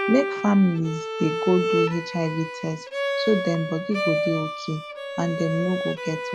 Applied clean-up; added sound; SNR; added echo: none; Bowed string instrument; 3 dB; none.